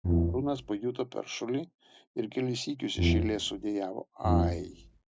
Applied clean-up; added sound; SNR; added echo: none; Brass instrument; -4 dB; none.